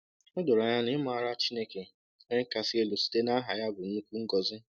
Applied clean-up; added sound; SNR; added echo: none; none; none; none.